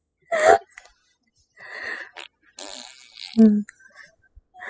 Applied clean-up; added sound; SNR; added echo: classical method spectral subtraction.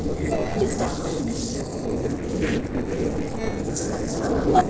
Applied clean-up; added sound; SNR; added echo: neural separator model SepFormer DNS4.